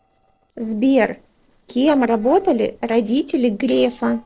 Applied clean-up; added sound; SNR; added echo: neural separator model SepFormer DNS4.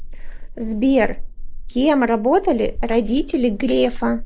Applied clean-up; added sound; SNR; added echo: neural mask model Resemble Enhance denoiser.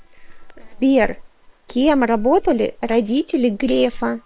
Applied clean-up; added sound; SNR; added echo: neural separator model SepFormer WHAM!.